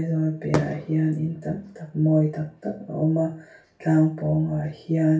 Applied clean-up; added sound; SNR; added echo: none; Fireworks; 14 dB; reverberation time 0.3 s.